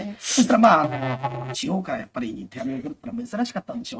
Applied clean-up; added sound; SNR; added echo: neural mask model RNNoise.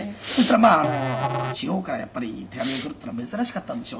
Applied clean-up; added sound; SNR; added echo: none; Respiratory sounds + Musical instrument; 7 dB; none.